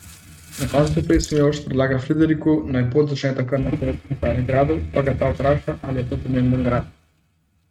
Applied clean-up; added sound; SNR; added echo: neural mask model RNNoise.